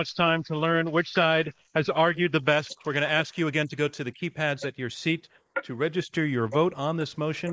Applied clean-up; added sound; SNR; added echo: neural mask model Resemble Enhance denoiser.